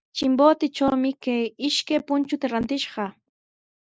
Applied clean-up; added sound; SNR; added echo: neural mask model Resemble Enhance denoiser.